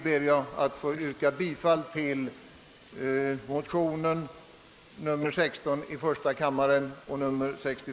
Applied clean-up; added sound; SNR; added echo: neural mask model Resemble Enhance denoiser.